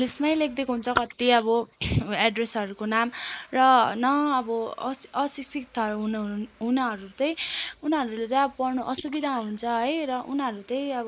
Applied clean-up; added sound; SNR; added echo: neural mask model Resemble Enhance denoiser.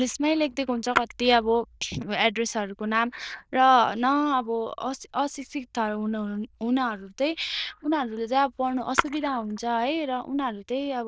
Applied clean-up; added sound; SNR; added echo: neural diffusion model UNIVERSE++.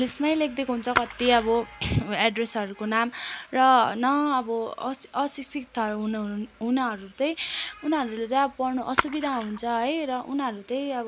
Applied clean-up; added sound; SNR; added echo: none; Splash, splatter; 8 dB; none.